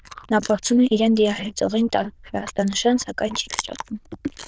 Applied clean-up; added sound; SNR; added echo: neural diffusion model UNIVERSE++.